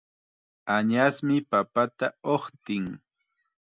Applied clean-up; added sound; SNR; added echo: none; none; none; none.